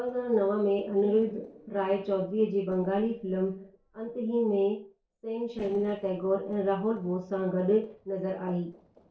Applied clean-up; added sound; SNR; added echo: neural separator model SepFormer DNS4.